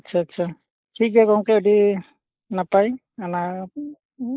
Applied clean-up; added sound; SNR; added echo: neural mask model Resemble Enhance denoiser.